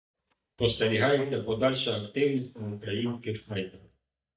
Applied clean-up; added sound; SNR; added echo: neural mask model DeepFilterNet 3.